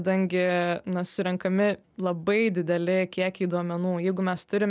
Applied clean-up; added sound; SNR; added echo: none; none; none; none.